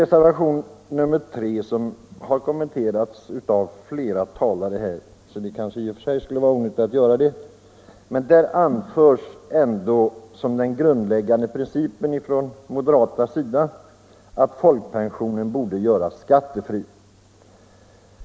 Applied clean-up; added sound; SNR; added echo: none; none; none; none.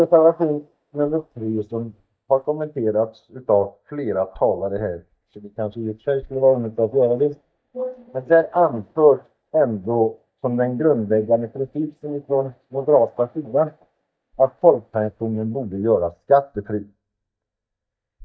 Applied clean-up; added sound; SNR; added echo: neural mask model DeepFilterNet 3.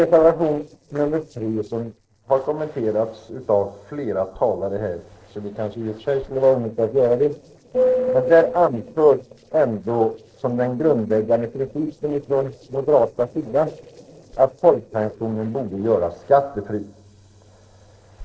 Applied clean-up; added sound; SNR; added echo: neural separator model SepFormer DNS4.